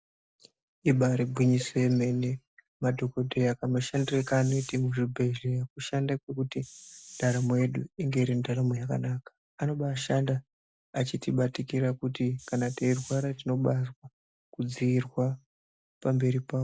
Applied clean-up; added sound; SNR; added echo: none; Hiss; 19 dB; none.